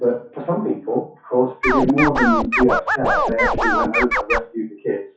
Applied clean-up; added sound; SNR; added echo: classical method WPE with log-MMSE.